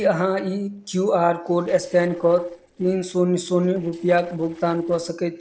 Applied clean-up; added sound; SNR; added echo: neural separator model SepFormer DNS4.